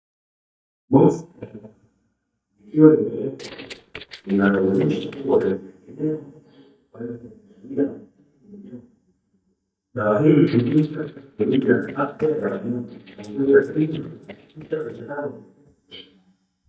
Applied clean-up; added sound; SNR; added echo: neural mask model DeepFilterNet 3.